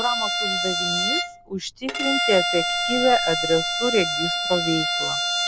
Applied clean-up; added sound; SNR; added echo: none; Bowed string instrument; -1 dB; none.